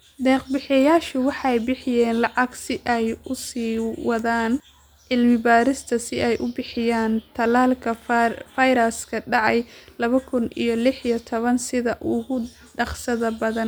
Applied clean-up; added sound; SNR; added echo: none; none; none; none.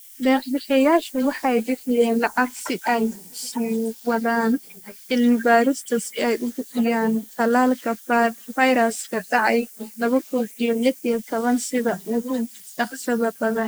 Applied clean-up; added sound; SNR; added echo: neural mask model Resemble Enhance denoiser.